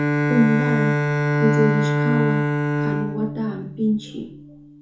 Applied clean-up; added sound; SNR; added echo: none; Bowed string instrument; -3 dB; reverberation time 0.6 s.